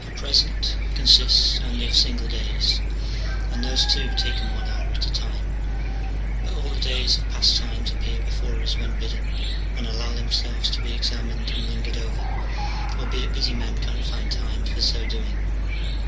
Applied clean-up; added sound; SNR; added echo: none; Cricket / Chicken, rooster; 11 dB; reverberation time 0.2 s.